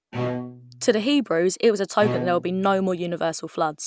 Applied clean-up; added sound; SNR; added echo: none; Bowed string instrument; 10 dB; none.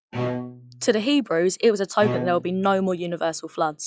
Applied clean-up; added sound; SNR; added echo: classical method log-MMSE.